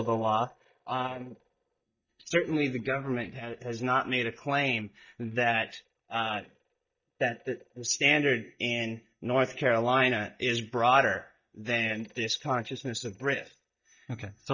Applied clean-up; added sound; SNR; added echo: neural mask model DeepFilterNet 3.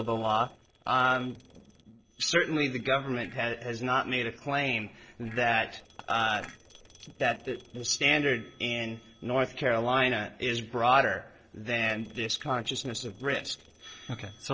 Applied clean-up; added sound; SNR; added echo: neural separator model SepFormer DNS4.